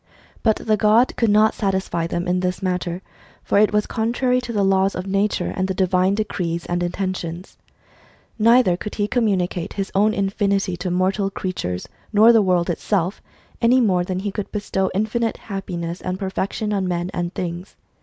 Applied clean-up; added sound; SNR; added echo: none; none; none; none.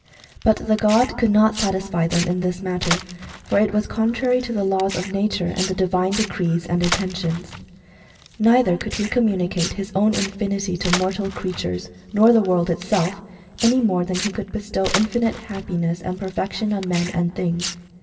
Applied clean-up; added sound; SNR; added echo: none; Tearing; 11 dB; reverberation time 2.4 s.